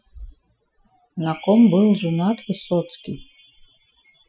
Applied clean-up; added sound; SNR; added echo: classical method Wiener filter.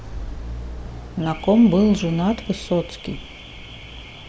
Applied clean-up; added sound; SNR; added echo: none; Alarm / Car; 12 dB; none.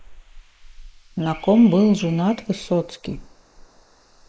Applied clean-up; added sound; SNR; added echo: neural mask model Resemble Enhance denoiser.